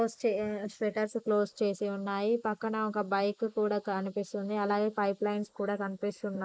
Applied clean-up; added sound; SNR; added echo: neural mask model Resemble Enhance denoiser.